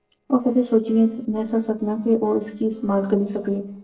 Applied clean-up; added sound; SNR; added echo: neural separator model SepFormer DNS4.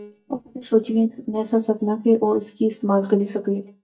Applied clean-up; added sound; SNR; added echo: neural mask model DeepFilterNet 3.